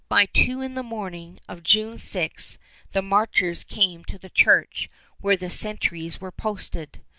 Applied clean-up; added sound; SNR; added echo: none; none; none; none.